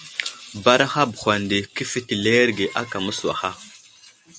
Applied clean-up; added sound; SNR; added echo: none; none; none; none.